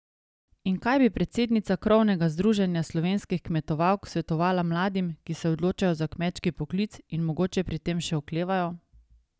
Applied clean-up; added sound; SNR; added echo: none; none; none; none.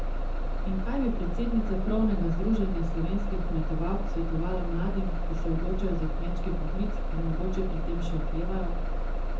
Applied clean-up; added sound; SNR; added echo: none; Bus; -4 dB; reverberation time 0.6 s.